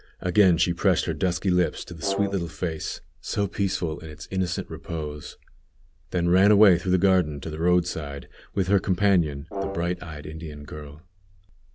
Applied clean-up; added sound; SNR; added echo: none; Brass instrument; 10 dB; none.